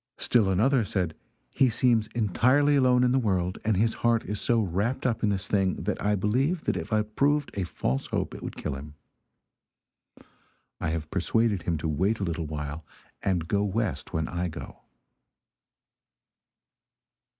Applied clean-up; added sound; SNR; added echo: none; none; none; none.